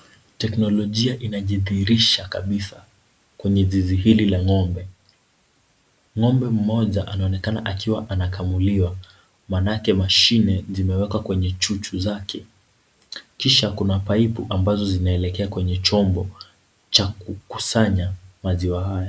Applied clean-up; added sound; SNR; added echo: none; none; none; none.